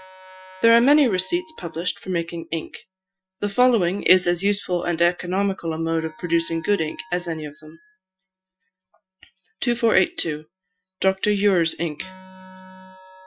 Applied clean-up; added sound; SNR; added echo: classical method Wiener filter.